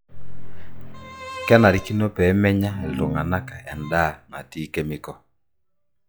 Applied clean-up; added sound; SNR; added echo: classical method log-MMSE.